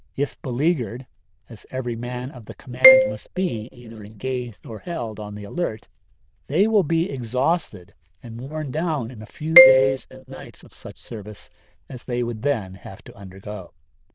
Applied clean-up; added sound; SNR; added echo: neural diffusion model UNIVERSE++.